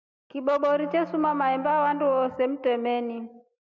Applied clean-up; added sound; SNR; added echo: none; Wind instrument, woodwind instrument; 20 dB; none.